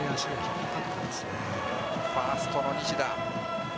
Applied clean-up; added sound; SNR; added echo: none; Wind instrument, woodwind instrument; 14 dB; none.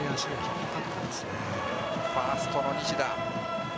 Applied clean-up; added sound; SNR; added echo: none; none; none; none.